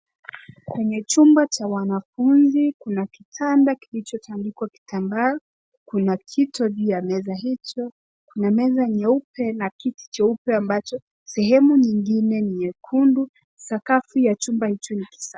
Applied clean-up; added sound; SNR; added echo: none; none; none; none.